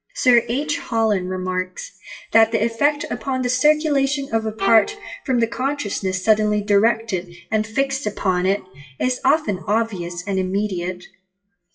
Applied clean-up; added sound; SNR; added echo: classical method WPE with log-MMSE.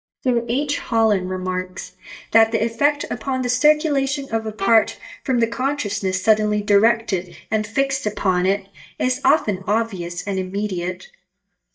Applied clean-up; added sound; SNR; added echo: neural mask model DeepFilterNet 3.